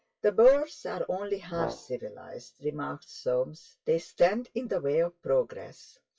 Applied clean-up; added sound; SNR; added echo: classical method WPE with log-MMSE.